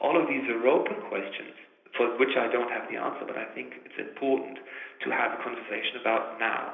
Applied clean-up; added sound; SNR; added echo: none; none; none; reverberation time 0.8 s.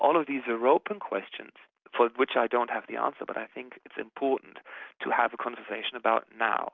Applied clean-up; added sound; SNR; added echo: none; none; none; none.